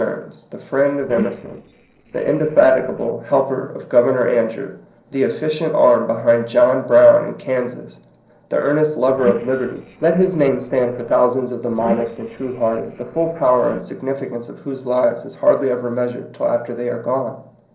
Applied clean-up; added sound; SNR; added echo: neural separator model SepFormer DNS4.